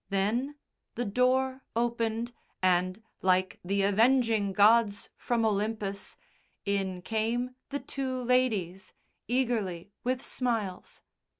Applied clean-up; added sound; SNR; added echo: none; none; none; none.